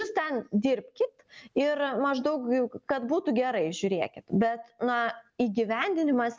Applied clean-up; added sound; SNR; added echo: none; none; none; none.